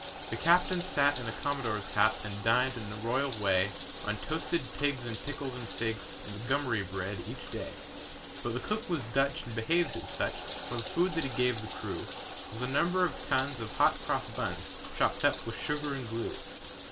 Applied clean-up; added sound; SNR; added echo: none; Bathtub (filling or washing); 0 dB; reverberation time 0.2 s.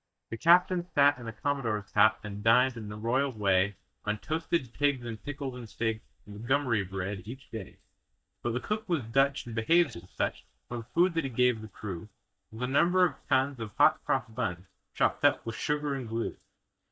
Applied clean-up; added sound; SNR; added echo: neural mask model DeepFilterNet 3.